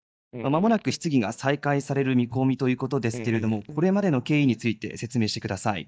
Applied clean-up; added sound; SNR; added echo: neural mask model DeepFilterNet 3.